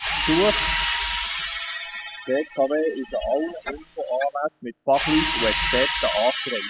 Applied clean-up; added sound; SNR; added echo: classical method spectral subtraction.